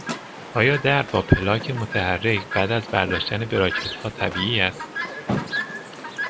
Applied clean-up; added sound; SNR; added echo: none; Chirp, tweet; 7 dB; none.